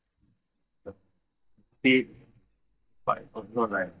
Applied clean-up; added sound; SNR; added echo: neural mask model DeepFilterNet 3.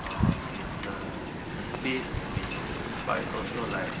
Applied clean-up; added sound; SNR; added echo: none; Wind; -4 dB; reverberation time 0.4 s.